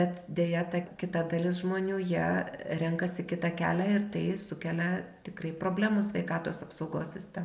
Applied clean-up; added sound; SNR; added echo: none; none; none; none.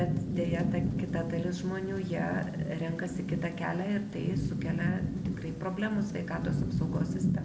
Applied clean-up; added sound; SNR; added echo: none; Rain / Thunderstorm; -2 dB; none.